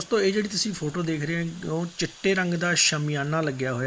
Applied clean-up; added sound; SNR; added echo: neural mask model Resemble Enhance denoiser.